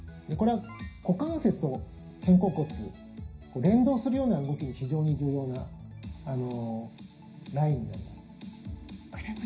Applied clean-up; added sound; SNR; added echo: none; none; none; reverberation time 0.5 s.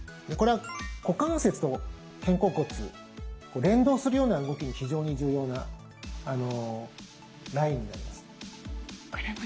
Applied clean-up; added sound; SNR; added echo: none; none; none; none.